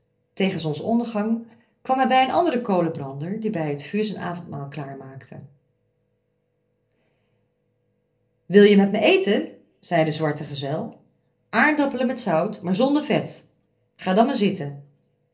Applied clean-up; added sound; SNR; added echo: none; none; none; reverberation time 0.3 s.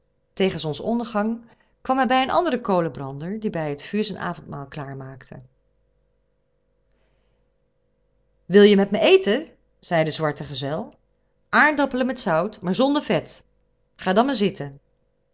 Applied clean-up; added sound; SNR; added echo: none; none; none; none.